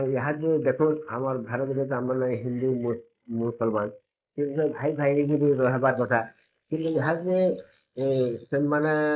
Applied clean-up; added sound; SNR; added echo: neural mask model Resemble Enhance denoiser.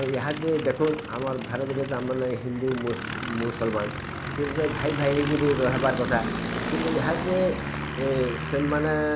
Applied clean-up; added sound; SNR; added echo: none; Aircraft + Aircraft; 5 dB; none.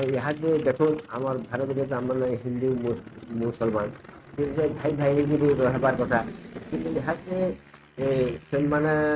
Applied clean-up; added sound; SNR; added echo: neural mask model RNNoise.